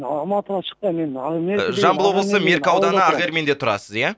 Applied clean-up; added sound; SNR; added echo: none; none; none; none.